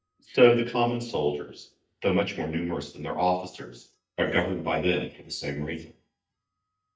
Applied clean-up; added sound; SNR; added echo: neural mask model DeepFilterNet 3.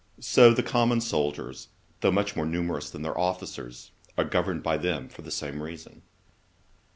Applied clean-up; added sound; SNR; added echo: none; none; none; none.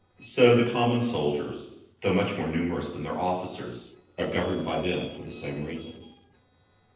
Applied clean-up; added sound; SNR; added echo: neural separator model SepFormer DNS4.